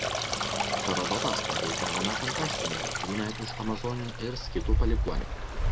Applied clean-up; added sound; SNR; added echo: none; Stream; -5 dB; none.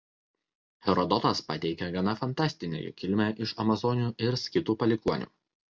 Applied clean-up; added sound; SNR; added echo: none; none; none; none.